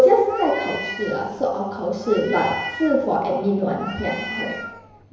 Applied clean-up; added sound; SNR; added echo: none; Meow; 12 dB; reverberation time 1.0 s.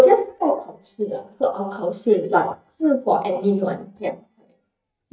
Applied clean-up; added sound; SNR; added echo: neural mask model DeepFilterNet 3.